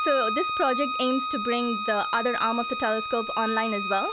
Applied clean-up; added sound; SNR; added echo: none; Bowed string instrument; 3 dB; none.